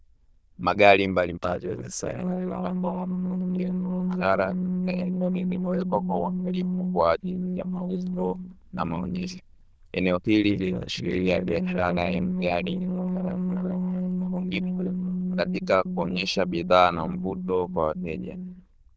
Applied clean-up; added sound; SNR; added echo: neural diffusion model UNIVERSE++.